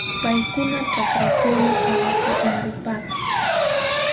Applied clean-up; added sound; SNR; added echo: none; Drill; -5 dB; none.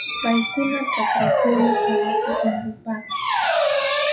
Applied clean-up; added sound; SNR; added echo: classical method log-MMSE.